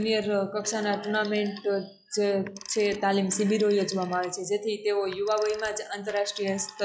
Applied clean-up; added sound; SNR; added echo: classical method log-MMSE.